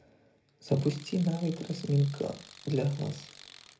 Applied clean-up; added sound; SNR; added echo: none; Tools; 20 dB; reverberation time 0.3 s.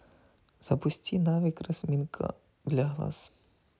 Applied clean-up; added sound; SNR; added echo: none; none; none; none.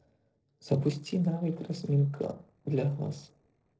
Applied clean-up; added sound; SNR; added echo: neural separator model SepFormer DNS4.